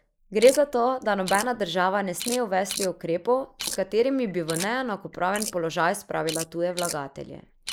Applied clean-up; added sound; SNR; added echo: neural mask model Resemble Enhance denoiser.